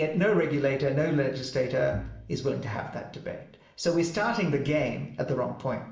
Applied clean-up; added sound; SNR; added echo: none; Bowed string instrument; 13 dB; reverberation time 0.7 s.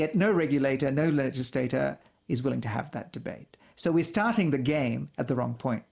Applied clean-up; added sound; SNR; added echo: none; none; none; none.